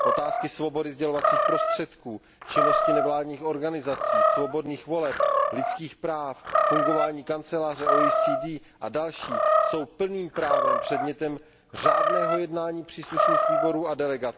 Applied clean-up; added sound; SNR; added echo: none; Animal; -4 dB; none.